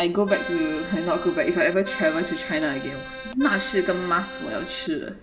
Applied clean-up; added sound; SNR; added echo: none; Accordion; 9 dB; reverberation time 1.8 s.